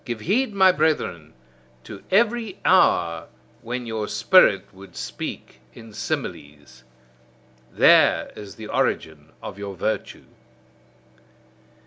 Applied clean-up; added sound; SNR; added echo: none; none; none; none.